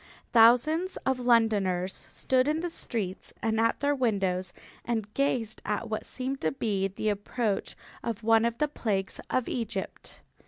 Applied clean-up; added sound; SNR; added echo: none; none; none; none.